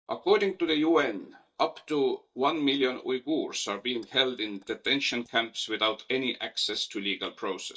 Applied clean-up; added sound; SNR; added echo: neural mask model DeepFilterNet 3.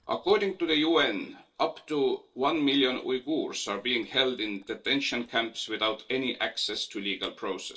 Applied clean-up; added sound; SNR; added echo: neural separator model SepFormer DNS4.